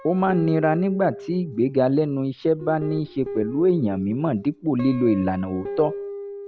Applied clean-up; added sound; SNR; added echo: none; Guitar; 12 dB; none.